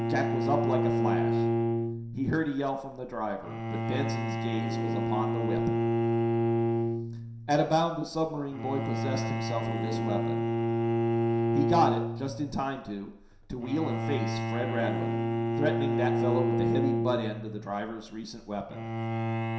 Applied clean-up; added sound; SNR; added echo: none; Bowed string instrument; -3 dB; reverberation time 0.7 s.